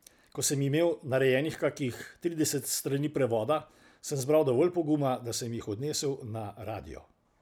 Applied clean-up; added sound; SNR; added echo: none; none; none; none.